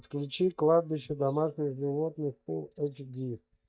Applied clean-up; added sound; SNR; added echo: neural mask model DeepFilterNet 3.